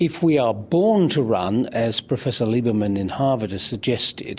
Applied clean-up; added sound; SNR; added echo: none; none; none; none.